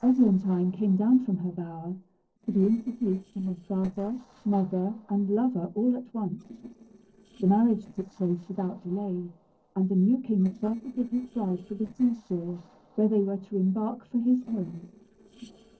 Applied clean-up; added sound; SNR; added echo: neural separator model SepFormer DNS4.